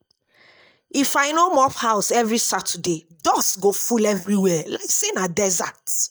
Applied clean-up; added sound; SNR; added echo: neural mask model DeepFilterNet 3.